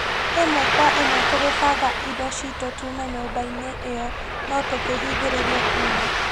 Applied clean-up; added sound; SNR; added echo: none; Ocean; -3 dB; none.